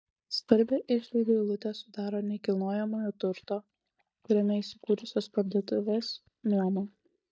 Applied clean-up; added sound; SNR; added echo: neural mask model DeepFilterNet 3.